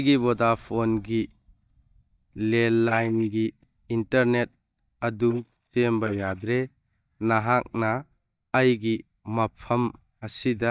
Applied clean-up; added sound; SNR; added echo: neural mask model DeepFilterNet 3.